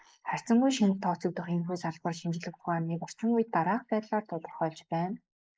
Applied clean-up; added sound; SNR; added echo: neural mask model Resemble Enhance denoiser.